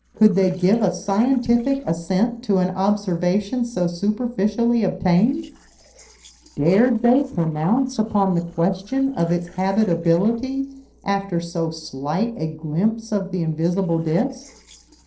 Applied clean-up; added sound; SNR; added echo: neural separator model SepFormer DNS4.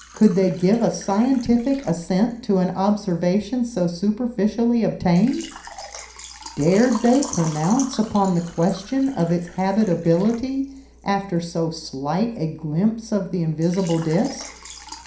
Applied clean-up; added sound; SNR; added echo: none; Water / Liquid; 19 dB; reverberation time 0.5 s.